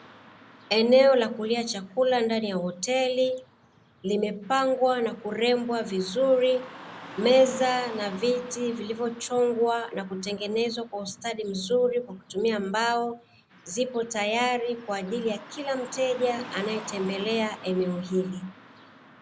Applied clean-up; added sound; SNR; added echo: none; Car passing by / Traffic noise, roadway noise; 19 dB; none.